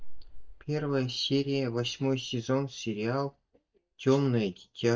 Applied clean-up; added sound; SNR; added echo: neural mask model DeepFilterNet 3.